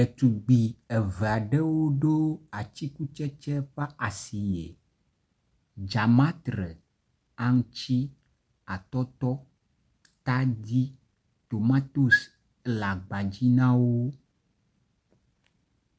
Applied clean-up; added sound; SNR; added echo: none; none; none; none.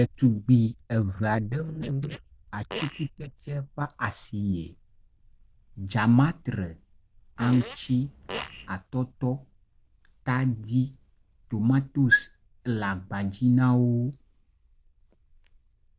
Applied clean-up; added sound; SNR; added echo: neural diffusion model UNIVERSE++.